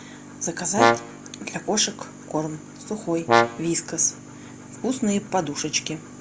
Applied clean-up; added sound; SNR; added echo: none; Brass instrument; -3 dB; none.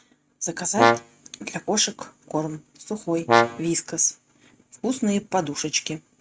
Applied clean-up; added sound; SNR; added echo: neural mask model RNNoise.